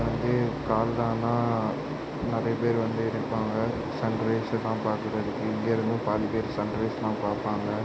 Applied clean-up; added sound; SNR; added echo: none; Bowed string instrument + Electric guitar; 15 dB; none.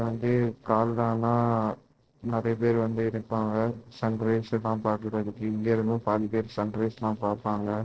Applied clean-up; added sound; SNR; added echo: neural separator model SepFormer DNS4.